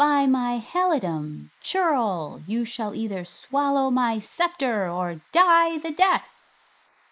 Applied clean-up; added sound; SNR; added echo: neural mask model Resemble Enhance denoiser.